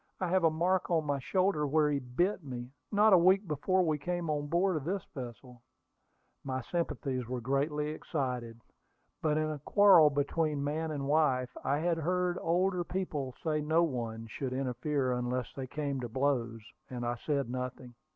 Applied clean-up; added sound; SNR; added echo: none; none; none; none.